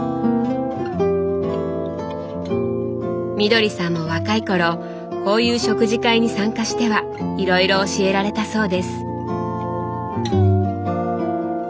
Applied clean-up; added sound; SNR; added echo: none; none; none; none.